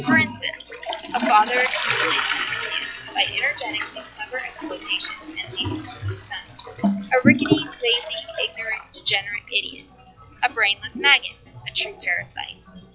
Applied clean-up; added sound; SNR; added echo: classical method log-MMSE.